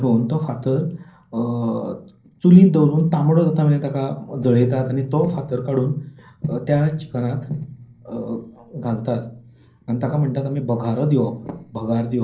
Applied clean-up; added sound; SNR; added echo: neural separator model SepFormer DNS4.